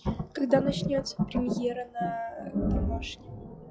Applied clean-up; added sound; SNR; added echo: classical method log-MMSE.